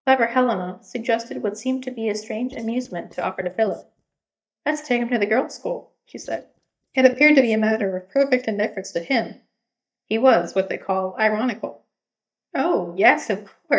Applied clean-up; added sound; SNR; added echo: neural mask model DeepFilterNet 3.